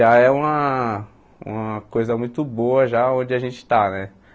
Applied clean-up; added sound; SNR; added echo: none; none; none; none.